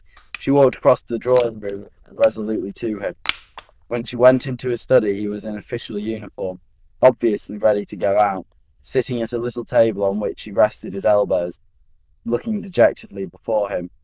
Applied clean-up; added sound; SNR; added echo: neural diffusion model UNIVERSE++.